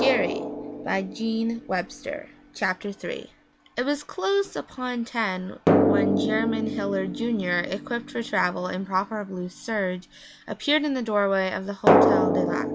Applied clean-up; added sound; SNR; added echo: none; Drum; 0 dB; none.